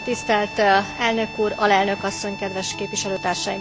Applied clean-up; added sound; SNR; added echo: none; Harmonica + Acoustic guitar; 12 dB; none.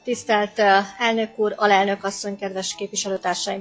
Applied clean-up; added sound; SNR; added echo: classical method log-MMSE.